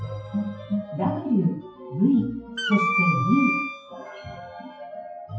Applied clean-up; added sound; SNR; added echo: classical method WPE with log-MMSE.